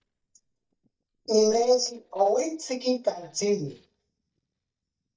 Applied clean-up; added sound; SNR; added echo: neural mask model DeepFilterNet 3.